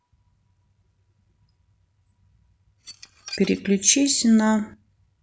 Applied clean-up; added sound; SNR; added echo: none; Dishes, pots, and pans / Glass; 15 dB; none.